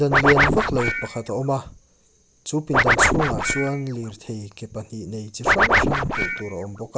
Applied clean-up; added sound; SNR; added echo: none; Scratching (performance technique); -5 dB; none.